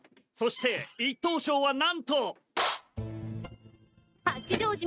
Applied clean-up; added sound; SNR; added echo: neural mask model RNNoise.